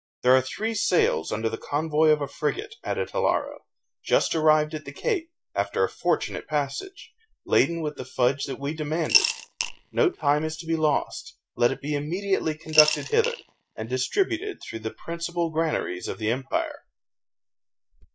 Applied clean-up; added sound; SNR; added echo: neural mask model DeepFilterNet 3.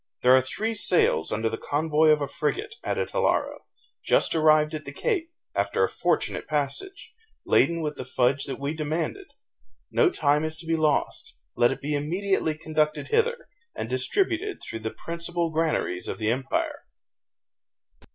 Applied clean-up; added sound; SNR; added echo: none; none; none; none.